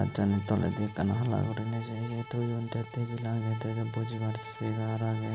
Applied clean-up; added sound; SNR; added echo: none; Bowed string instrument; 16 dB; none.